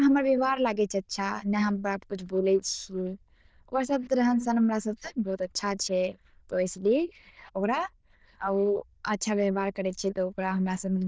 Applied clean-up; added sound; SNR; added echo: neural diffusion model UNIVERSE++.